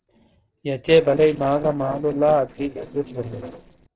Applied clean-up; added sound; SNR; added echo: neural separator model SepFormer DNS4.